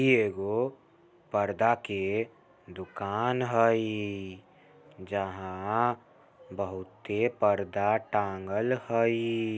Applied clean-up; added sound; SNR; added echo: none; none; none; none.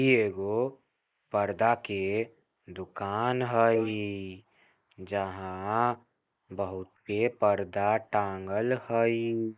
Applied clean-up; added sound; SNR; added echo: neural mask model Resemble Enhance denoiser.